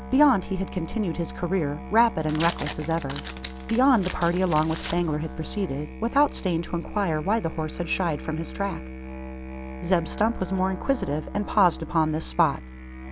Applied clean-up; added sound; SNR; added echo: none; Musical instrument + Tearing; 11 dB; none.